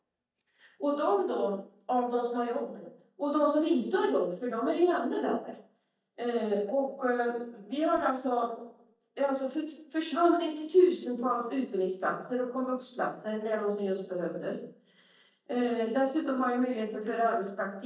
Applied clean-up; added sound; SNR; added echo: neural mask model DeepFilterNet 3.